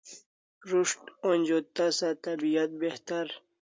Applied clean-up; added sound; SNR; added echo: none; none; none; none.